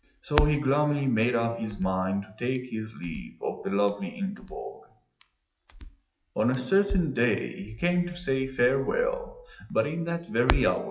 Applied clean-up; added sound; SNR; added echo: classical method WPE with log-MMSE.